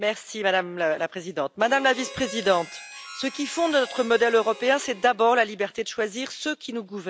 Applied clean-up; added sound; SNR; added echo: none; Harmonica; 16 dB; none.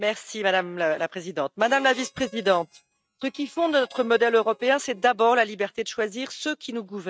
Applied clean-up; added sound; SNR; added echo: neural mask model RNNoise.